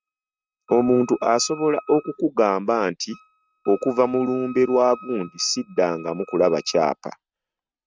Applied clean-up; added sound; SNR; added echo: neural mask model RNNoise.